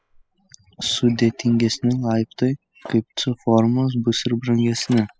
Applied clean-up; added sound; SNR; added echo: classical method spectral subtraction.